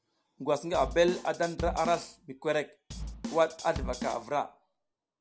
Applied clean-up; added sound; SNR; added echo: none; Drum kit; 9 dB; none.